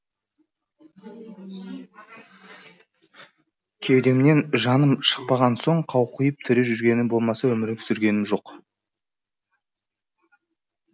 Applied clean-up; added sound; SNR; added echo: none; none; none; none.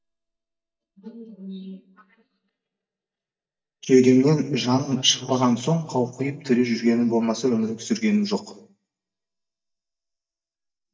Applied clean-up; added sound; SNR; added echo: neural mask model DeepFilterNet 3.